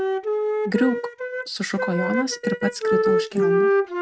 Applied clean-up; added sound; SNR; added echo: neural mask model RNNoise.